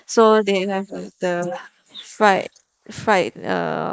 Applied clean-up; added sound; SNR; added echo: neural mask model Resemble Enhance denoiser.